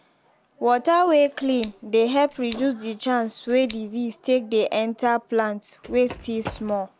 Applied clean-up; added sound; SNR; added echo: none; Run + Scissors; 17 dB; none.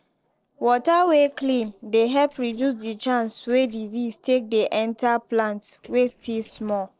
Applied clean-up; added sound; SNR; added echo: neural separator model SepFormer DNS4.